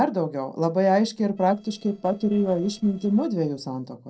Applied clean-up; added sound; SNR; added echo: neural separator model SepFormer DNS4.